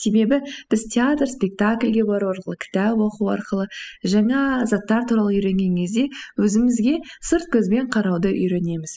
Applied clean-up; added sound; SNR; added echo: classical method spectral subtraction.